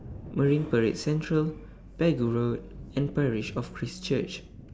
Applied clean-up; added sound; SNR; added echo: none; Thunder; 18 dB; none.